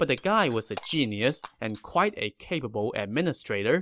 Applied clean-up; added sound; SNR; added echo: none; Shatter; 20 dB; none.